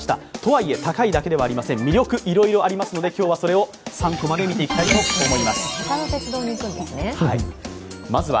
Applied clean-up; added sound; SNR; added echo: none; none; none; none.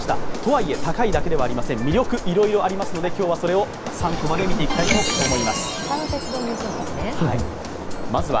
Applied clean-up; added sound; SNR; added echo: none; Waves, surf; 2 dB; none.